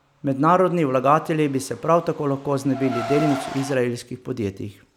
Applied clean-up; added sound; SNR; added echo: none; Car; 13 dB; none.